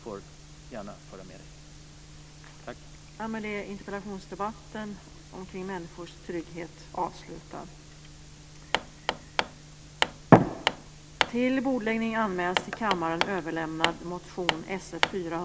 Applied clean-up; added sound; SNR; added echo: none; Hammer; 1 dB; none.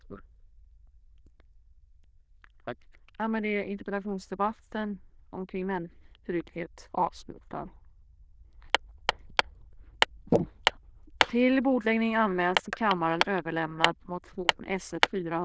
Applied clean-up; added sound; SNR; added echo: neural diffusion model UNIVERSE++.